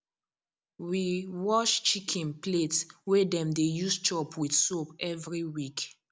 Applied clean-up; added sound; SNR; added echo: none; none; none; none.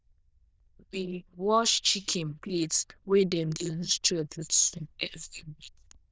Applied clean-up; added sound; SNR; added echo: neural diffusion model UNIVERSE++.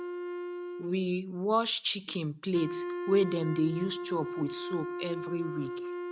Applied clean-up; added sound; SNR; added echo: neural mask model RNNoise.